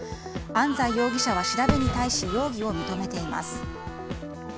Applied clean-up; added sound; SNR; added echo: none; Harmonica + Fireworks; 4 dB; none.